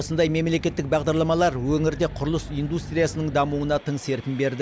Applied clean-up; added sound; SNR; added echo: none; none; none; none.